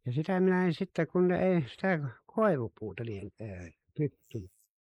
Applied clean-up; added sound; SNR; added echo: neural mask model Resemble Enhance denoiser.